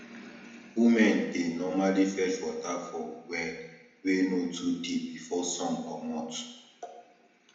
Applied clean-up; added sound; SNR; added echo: none; none; none; reverberation time 0.9 s.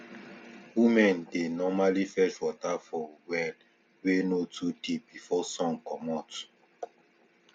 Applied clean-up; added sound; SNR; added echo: none; none; none; none.